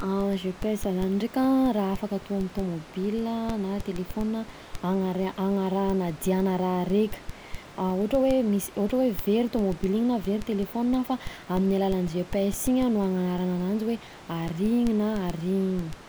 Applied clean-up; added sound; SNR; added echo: none; Crackle; 13 dB; none.